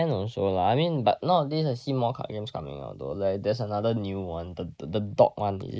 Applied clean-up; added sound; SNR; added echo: neural mask model Resemble Enhance denoiser.